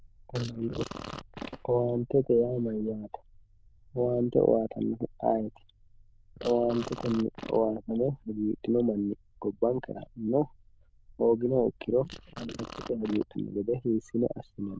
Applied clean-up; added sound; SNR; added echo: neural diffusion model UNIVERSE++.